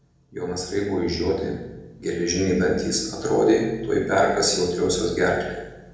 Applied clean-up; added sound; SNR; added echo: none; none; none; reverberation time 0.9 s.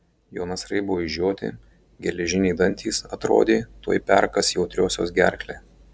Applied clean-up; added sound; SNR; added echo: none; none; none; none.